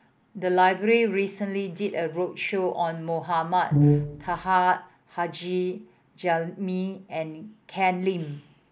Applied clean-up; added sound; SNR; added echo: none; Brass instrument; -3 dB; none.